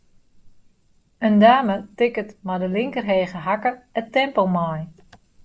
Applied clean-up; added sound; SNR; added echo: none; none; none; none.